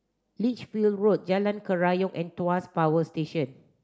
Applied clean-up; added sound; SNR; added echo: none; none; none; none.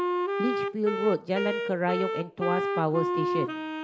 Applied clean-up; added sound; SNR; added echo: none; Wind instrument, woodwind instrument; 0 dB; none.